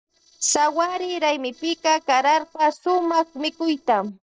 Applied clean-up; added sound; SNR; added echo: neural separator model SepFormer DNS4.